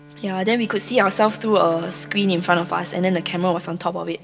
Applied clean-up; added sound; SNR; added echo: none; Bowed string instrument; 19 dB; reverberation time 2.3 s.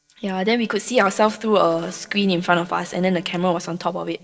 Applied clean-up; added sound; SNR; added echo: neural separator model SepFormer DNS4.